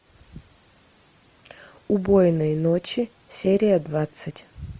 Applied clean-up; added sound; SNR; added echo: none; none; none; none.